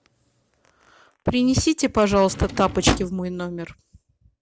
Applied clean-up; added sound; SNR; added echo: none; Drawer open or close; 5 dB; none.